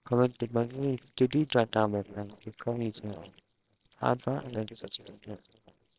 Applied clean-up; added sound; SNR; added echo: neural separator model SepFormer WHAMR!.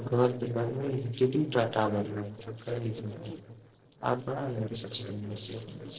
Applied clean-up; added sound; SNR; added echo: neural separator model SepFormer DNS4.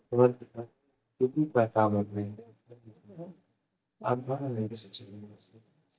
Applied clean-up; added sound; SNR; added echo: neural mask model DeepFilterNet 3.